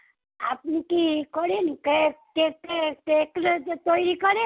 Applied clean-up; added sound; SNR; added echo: none; none; none; none.